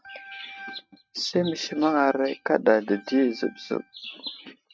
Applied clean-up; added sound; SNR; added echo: neural mask model RNNoise.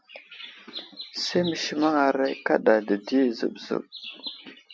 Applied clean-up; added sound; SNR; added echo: none; none; none; none.